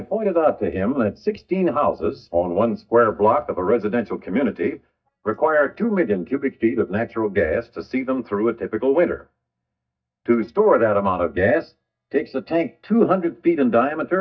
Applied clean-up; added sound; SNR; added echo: neural mask model DeepFilterNet 3.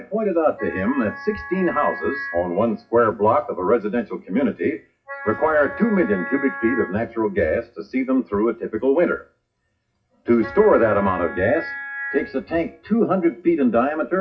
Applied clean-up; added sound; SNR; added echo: classical method WPE with log-MMSE.